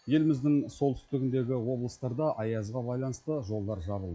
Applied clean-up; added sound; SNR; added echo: classical method log-MMSE.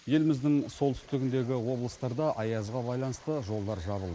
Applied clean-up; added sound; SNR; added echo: neural mask model Resemble Enhance denoiser.